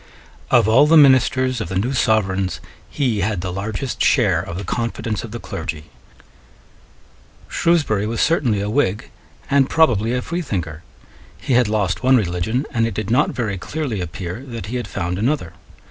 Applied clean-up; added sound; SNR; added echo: none; none; none; none.